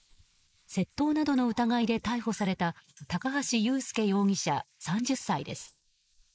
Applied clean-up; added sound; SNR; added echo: neural mask model Resemble Enhance denoiser.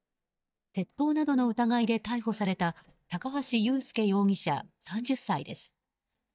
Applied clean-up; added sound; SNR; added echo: neural mask model DeepFilterNet 3.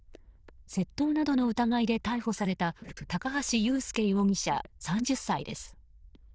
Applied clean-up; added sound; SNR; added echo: neural diffusion model UNIVERSE++.